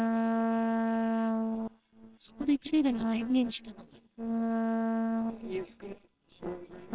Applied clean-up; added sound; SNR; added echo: neural separator model SepFormer WHAMR!.